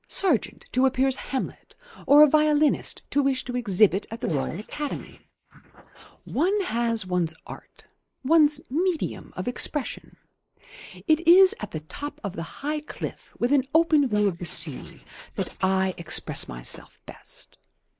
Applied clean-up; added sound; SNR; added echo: neural mask model Resemble Enhance denoiser.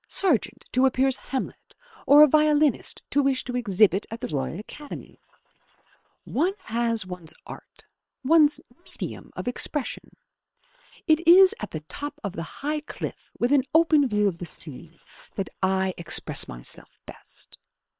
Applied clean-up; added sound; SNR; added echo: neural separator model SepFormer WHAM!.